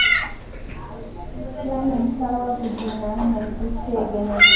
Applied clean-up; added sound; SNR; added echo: none; Meow; -2 dB; reverberation time 0.9 s.